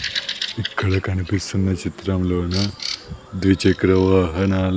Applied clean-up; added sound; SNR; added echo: none; Bird vocalization, bird call, bird song; 13 dB; none.